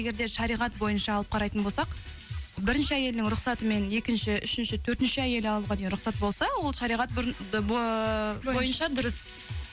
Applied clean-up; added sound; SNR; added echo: none; none; none; none.